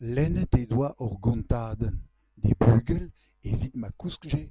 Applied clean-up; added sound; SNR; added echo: none; none; none; none.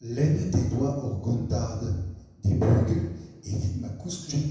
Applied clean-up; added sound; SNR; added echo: none; none; none; reverberation time 0.9 s.